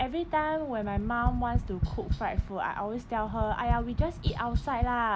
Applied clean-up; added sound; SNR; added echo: none; Tap; 1 dB; none.